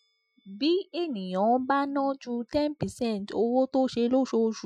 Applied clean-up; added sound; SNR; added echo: classical method Wiener filter.